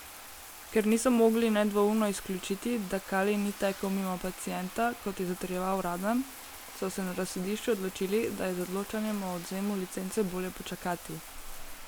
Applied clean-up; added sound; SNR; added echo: none; Bathtub (filling or washing); 15 dB; none.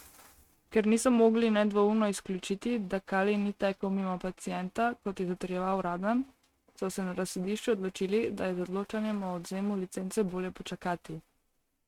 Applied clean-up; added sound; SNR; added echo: neural mask model RNNoise.